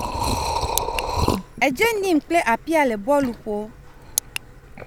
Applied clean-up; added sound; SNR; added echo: none; Liquid; 5 dB; none.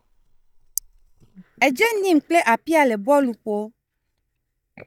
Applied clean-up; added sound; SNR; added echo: neural mask model DeepFilterNet 3.